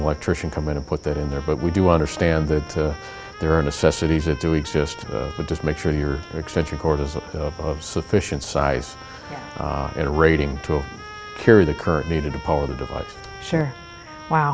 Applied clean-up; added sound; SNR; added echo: none; Trumpet; 18 dB; none.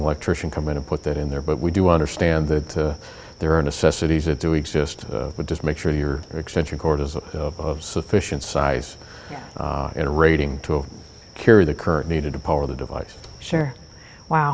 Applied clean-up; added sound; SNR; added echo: none; none; none; none.